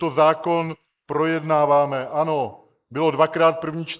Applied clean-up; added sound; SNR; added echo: neural mask model Resemble Enhance denoiser.